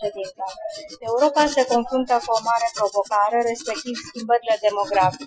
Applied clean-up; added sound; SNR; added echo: classical method Wiener filter.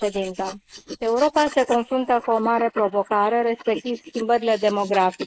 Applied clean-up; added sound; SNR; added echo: neural mask model Resemble Enhance denoiser.